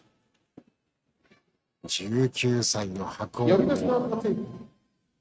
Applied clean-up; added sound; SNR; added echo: neural mask model RNNoise.